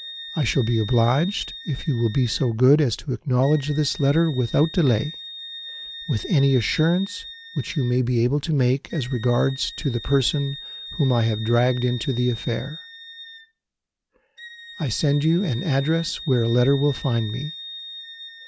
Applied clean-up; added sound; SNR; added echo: none; Wind instrument, woodwind instrument; 15 dB; none.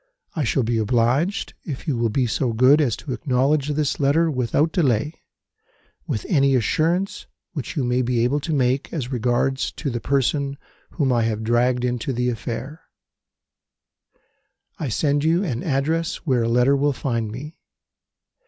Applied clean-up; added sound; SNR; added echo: none; none; none; none.